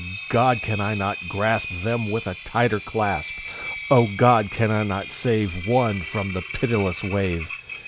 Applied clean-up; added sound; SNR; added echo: none; Engine; 11 dB; none.